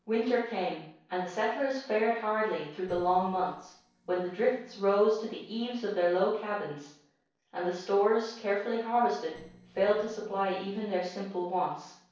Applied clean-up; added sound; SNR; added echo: neural separator model SepFormer DNS4.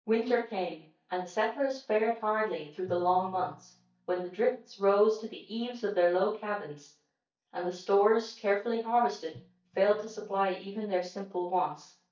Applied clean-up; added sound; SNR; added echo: neural mask model DeepFilterNet 3.